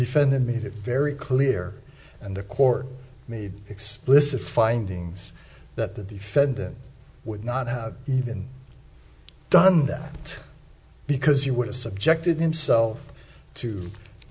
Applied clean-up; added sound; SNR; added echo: none; none; none; none.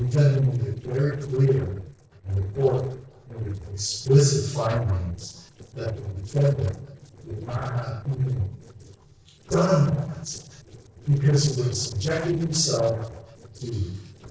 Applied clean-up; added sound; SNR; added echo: neural separator model SepFormer DNS4.